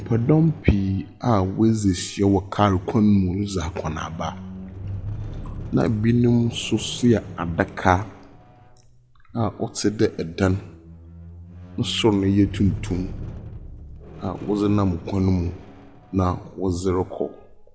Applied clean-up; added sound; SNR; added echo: none; Squeak; 15 dB; none.